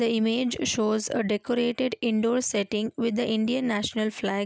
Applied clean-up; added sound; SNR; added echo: none; none; none; none.